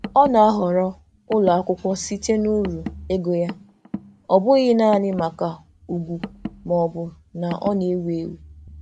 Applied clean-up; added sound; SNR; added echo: none; Car; 16 dB; none.